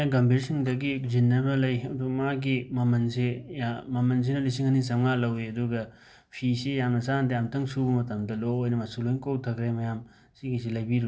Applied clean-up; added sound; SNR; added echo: none; none; none; none.